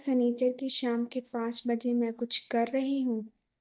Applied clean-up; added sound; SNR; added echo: neural mask model DeepFilterNet 3.